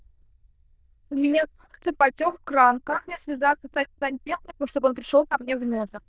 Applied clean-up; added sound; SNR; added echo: neural diffusion model UNIVERSE++.